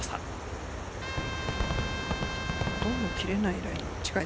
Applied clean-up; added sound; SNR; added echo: none; Trumpet + Fireworks; 3 dB; none.